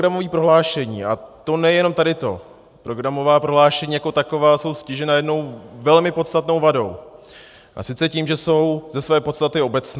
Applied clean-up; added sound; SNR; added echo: none; none; none; none.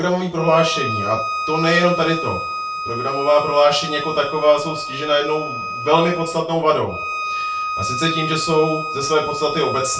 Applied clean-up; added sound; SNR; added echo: none; Bowed string instrument; 6 dB; reverberation time 0.3 s.